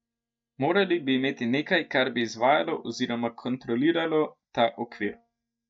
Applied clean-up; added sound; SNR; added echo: neural mask model DeepFilterNet 3.